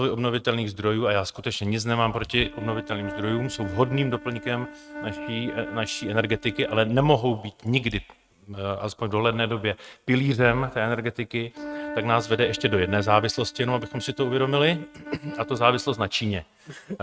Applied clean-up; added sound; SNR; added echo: neural mask model RNNoise.